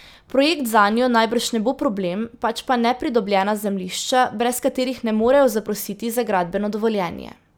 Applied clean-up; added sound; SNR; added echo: none; none; none; none.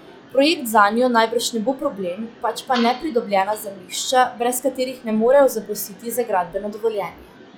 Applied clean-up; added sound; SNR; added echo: classical method log-MMSE.